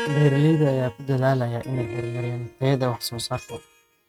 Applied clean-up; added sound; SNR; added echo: neural mask model RNNoise.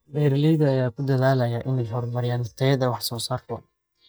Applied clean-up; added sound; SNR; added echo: neural mask model DeepFilterNet 3.